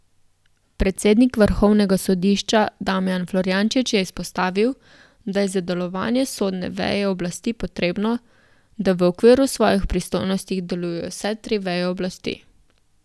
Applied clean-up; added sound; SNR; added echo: none; none; none; none.